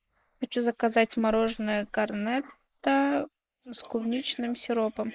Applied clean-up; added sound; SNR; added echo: neural mask model Resemble Enhance denoiser.